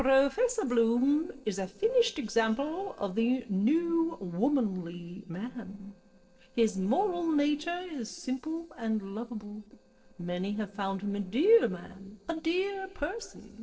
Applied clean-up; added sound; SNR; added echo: neural separator model SepFormer DNS4.